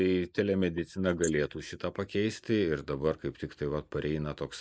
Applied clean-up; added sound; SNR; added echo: neural mask model Resemble Enhance denoiser.